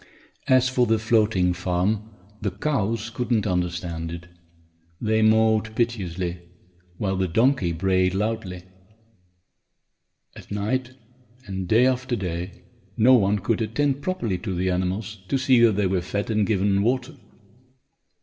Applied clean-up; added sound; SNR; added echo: none; none; none; reverberation time 0.9 s.